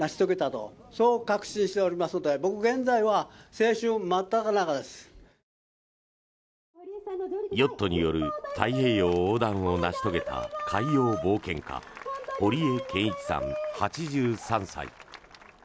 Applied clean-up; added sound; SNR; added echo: none; none; none; none.